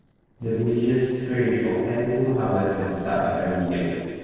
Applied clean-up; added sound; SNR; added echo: neural separator model SepFormer DNS4.